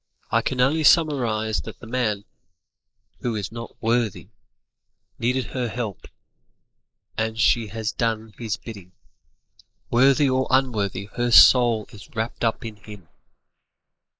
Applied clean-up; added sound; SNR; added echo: neural mask model Resemble Enhance denoiser.